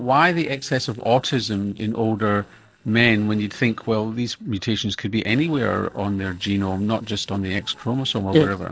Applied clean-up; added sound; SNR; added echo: neural separator model SepFormer DNS4.